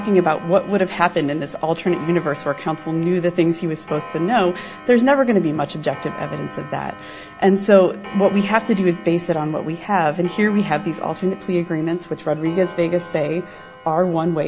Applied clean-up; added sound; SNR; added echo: none; Clock; 18 dB; none.